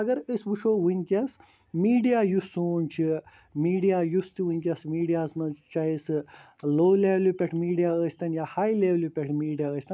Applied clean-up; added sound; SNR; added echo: none; none; none; none.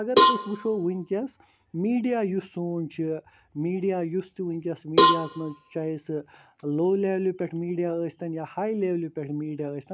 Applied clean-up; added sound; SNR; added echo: none; Cowbell; -3 dB; none.